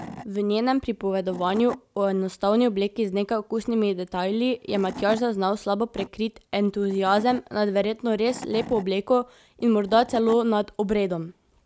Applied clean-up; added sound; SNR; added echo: none; Wood / Tools; 19 dB; none.